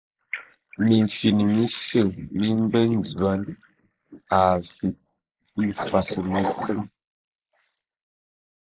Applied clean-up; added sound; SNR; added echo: neural mask model Resemble Enhance denoiser.